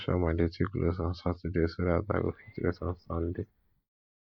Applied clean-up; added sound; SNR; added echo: neural mask model DeepFilterNet 3.